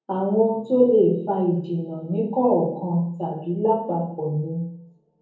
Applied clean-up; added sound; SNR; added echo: none; none; none; reverberation time 0.7 s.